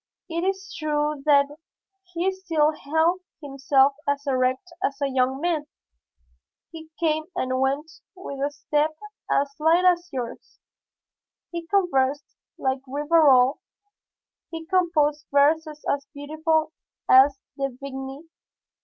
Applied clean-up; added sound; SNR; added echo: none; none; none; none.